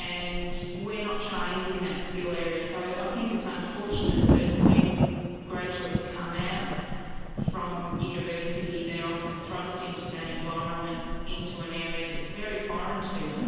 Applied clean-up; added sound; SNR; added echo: none; Thunder; -2 dB; reverberation time 2.1 s.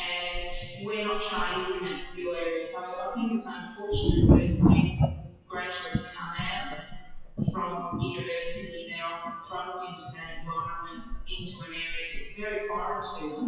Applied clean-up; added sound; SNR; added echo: classical method WPE with log-MMSE.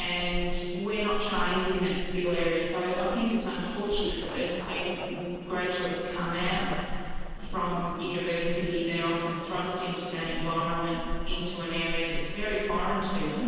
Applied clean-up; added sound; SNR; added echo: neural separator model SepFormer DNS4.